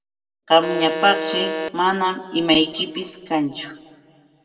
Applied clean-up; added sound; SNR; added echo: none; Alarm; 4 dB; reverberation time 1.6 s.